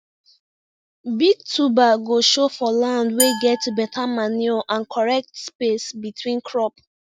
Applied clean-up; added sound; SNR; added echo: none; Glass; 9 dB; none.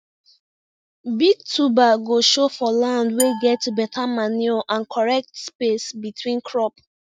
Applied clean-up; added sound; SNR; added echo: neural mask model RNNoise.